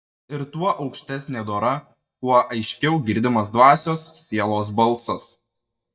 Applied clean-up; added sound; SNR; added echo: neural mask model DeepFilterNet 3.